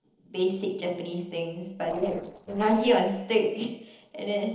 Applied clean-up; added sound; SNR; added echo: neural separator model SepFormer DNS4.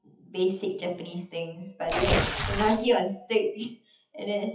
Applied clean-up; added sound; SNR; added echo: classical method WPE with log-MMSE.